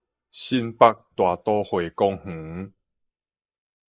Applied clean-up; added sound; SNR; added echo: neural mask model Resemble Enhance denoiser.